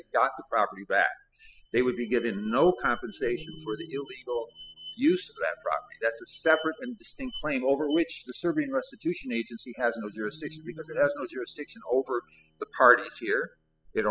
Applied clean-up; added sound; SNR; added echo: classical method spectral subtraction.